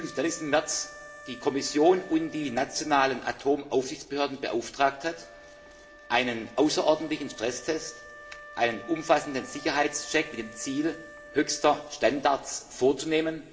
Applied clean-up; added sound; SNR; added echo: none; Wind instrument, woodwind instrument; 20 dB; reverberation time 2.6 s.